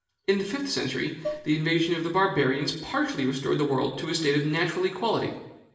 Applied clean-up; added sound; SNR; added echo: none; Dishes, pots, and pans; 11 dB; reverberation time 0.8 s.